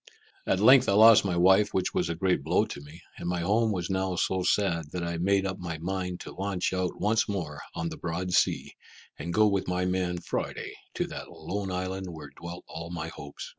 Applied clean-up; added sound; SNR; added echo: none; none; none; none.